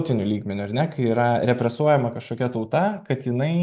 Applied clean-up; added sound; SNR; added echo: none; none; none; none.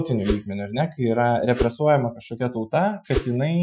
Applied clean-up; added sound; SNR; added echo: classical method Wiener filter.